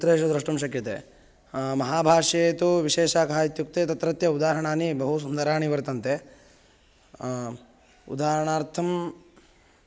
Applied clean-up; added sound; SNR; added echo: none; none; none; none.